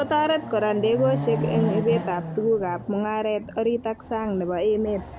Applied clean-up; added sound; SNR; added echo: none; Chatter / Car passing by / Motorcycle / Traffic noise, roadway noise / Accelerating, revving, vroom; 7 dB; none.